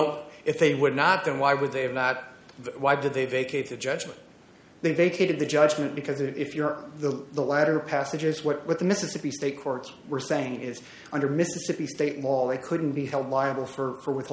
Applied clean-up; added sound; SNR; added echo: none; none; none; none.